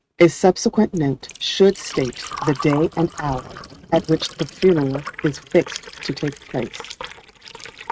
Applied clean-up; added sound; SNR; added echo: neural mask model RNNoise.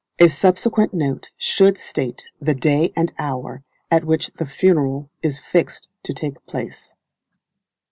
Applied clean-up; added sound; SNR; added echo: none; none; none; none.